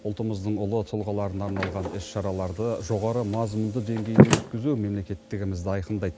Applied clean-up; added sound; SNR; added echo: none; Slam; 1 dB; none.